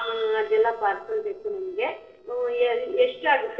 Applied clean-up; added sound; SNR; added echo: neural separator model SepFormer DNS4.